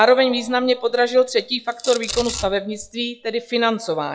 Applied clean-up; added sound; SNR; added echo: classical method log-MMSE.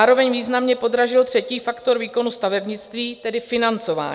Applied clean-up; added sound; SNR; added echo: none; none; none; none.